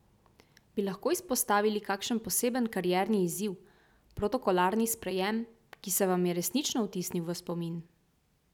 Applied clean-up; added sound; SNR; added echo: none; none; none; none.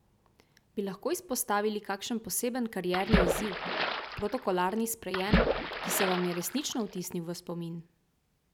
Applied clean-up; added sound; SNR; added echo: none; Splash, splatter; -1 dB; none.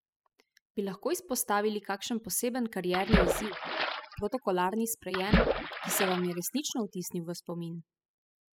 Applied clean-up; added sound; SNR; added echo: classical method spectral subtraction.